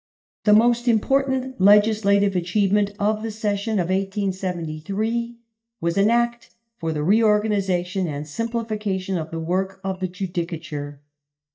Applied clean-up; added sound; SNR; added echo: neural mask model DeepFilterNet 3.